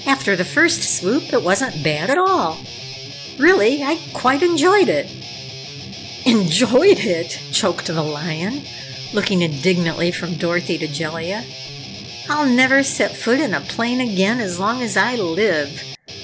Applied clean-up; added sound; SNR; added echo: none; Guitar; 14 dB; none.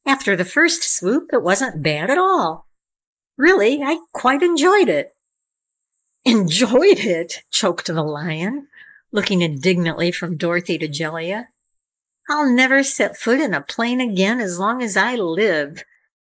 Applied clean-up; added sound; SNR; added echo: neural mask model Resemble Enhance denoiser.